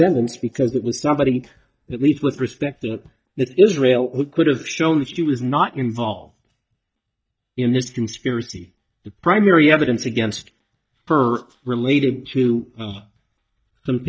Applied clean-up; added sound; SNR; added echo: neural mask model DeepFilterNet 3.